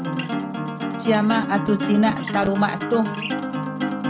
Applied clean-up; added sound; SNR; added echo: none; Acoustic guitar; 3 dB; none.